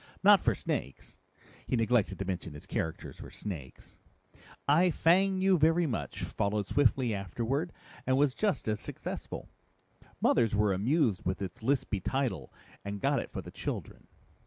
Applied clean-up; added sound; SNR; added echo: none; none; none; none.